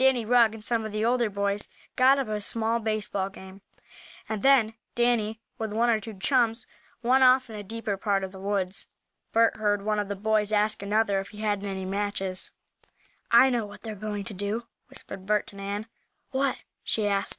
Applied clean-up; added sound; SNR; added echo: none; none; none; none.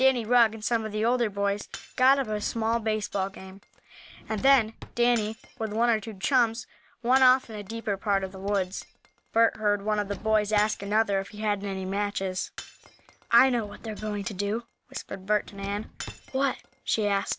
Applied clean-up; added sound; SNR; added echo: none; Shatter + Drawer open or close; 19 dB; none.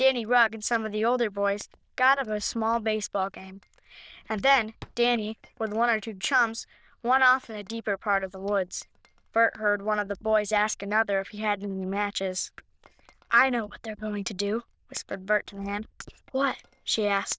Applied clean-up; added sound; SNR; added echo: neural diffusion model UNIVERSE++.